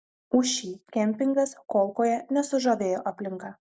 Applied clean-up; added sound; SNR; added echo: none; none; none; none.